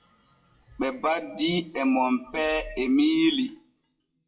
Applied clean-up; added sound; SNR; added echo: classical method WPE with log-MMSE.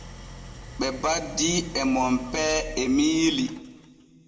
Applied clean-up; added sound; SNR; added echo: none; Idling; 15 dB; reverberation time 1.2 s.